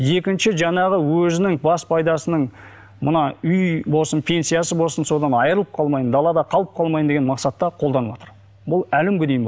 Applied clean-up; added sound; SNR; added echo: none; none; none; none.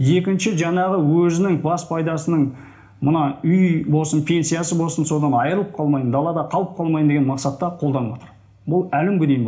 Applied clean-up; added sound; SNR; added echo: none; none; none; reverberation time 0.4 s.